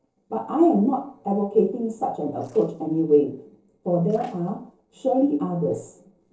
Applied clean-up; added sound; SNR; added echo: neural separator model SepFormer DNS4.